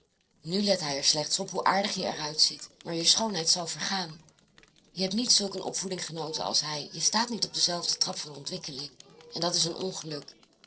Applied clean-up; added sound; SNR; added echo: neural separator model SepFormer DNS4.